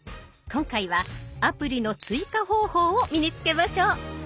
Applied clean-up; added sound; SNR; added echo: none; none; none; none.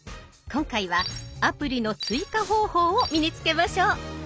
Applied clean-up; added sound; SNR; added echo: none; Breathing; 15 dB; none.